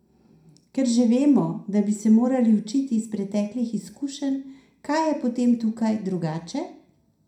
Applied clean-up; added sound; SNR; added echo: none; none; none; reverberation time 0.4 s.